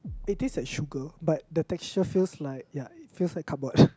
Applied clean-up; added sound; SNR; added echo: none; Bass drum; 17 dB; none.